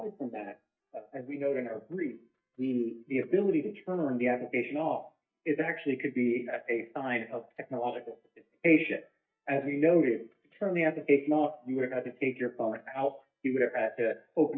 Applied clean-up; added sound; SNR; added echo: neural mask model DeepFilterNet 3.